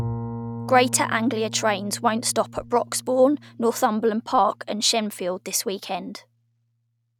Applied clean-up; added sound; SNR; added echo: none; Bowed string instrument; 13 dB; none.